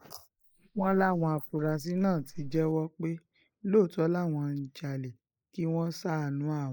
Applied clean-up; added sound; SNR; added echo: neural mask model Resemble Enhance denoiser.